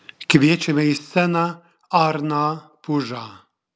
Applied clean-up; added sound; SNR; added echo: none; none; none; none.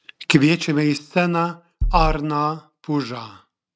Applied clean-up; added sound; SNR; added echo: neural mask model RNNoise.